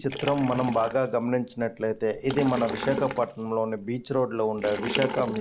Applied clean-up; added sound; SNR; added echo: none; Liquid; 9 dB; none.